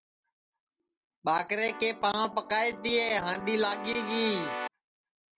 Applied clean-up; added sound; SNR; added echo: none; Keyboard (musical); 9 dB; none.